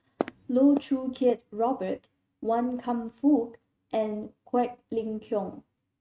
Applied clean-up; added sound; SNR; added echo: neural mask model RNNoise.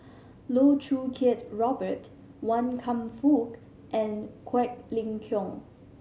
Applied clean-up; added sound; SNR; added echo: none; none; none; none.